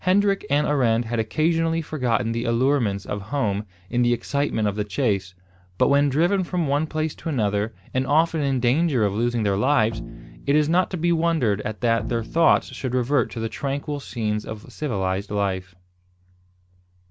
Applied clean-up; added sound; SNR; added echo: none; Bowed string instrument; 15 dB; none.